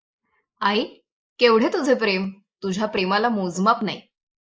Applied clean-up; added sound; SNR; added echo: neural mask model Resemble Enhance denoiser.